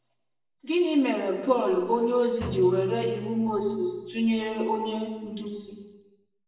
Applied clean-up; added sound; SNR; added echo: none; Drum; 17 dB; reverberation time 1.1 s.